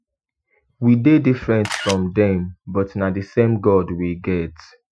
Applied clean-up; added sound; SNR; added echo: classical method Wiener filter.